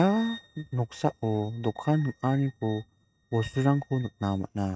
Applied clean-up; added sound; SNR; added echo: neural mask model RNNoise.